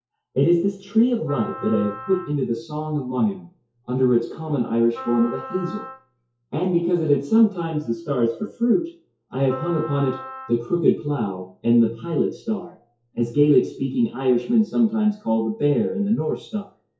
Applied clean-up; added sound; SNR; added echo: classical method WPE with log-MMSE.